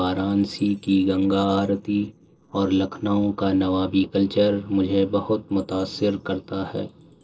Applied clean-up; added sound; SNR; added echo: neural separator model SepFormer DNS4.